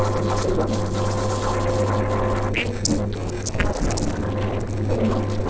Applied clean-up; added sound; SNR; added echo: neural separator model SepFormer DNS4.